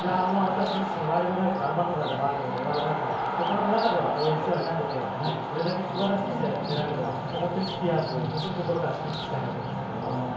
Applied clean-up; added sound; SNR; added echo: none; Bird vocalization, bird call, bird song; 19 dB; reverberation time 1.0 s.